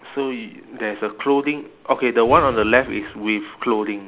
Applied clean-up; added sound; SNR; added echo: none; Boom; 16 dB; none.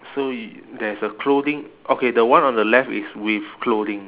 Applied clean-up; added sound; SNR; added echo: none; none; none; none.